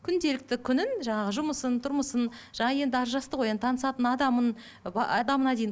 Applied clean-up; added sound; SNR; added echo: none; none; none; none.